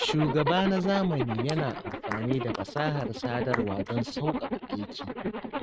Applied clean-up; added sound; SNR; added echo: neural mask model RNNoise.